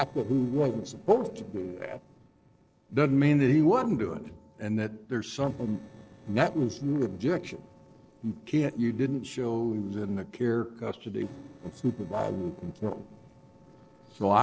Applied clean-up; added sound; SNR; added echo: neural separator model SepFormer DNS4.